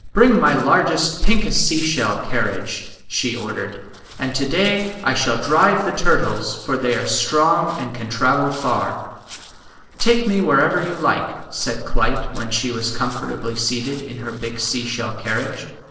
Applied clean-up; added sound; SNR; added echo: neural separator model SepFormer DNS4.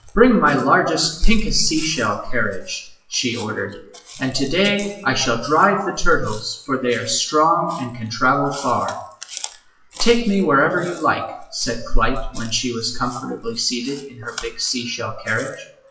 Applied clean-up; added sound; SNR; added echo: classical method WPE with log-MMSE.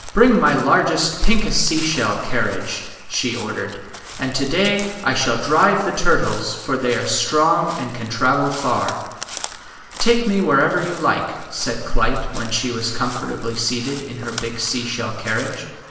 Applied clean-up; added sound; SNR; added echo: none; Crow; 17 dB; reverberation time 1.0 s.